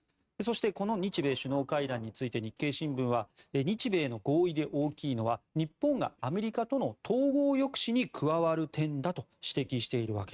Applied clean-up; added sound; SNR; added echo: neural mask model RNNoise.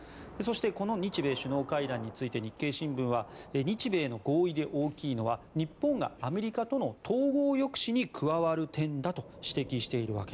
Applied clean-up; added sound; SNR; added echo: none; Thunder / Rain; 20 dB; none.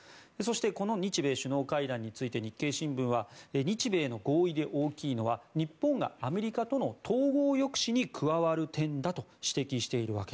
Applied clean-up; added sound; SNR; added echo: none; none; none; none.